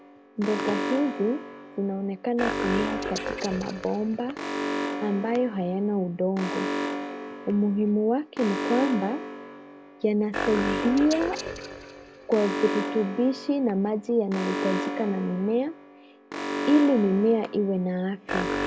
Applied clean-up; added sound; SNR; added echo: none; Alarm; 6 dB; none.